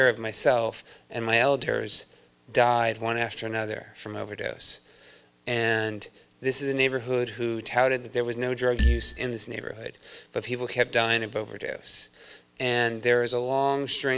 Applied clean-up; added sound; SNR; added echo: none; Marimba, xylophone; -4 dB; none.